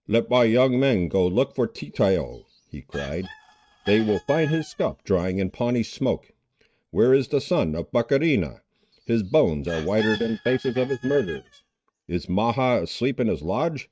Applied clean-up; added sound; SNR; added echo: neural mask model RNNoise.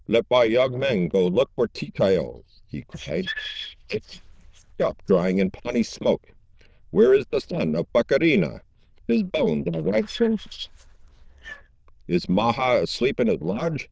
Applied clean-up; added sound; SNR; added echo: neural diffusion model UNIVERSE++.